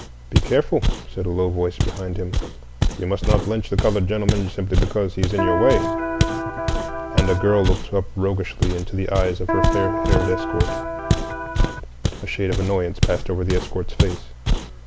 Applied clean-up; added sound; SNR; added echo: none; Walk, footsteps + Electric guitar; 0 dB; none.